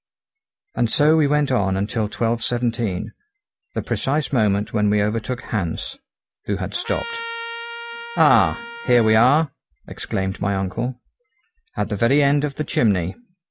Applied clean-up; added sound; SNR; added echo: none; Trumpet; 11 dB; none.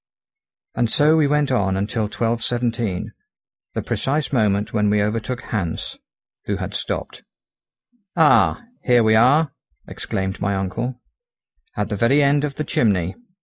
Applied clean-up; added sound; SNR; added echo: neural mask model Resemble Enhance denoiser.